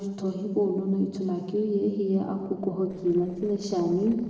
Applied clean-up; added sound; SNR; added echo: neural separator model SepFormer DNS4.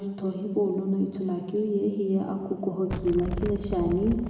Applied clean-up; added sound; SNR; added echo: none; Wind; 6 dB; reverberation time 2.1 s.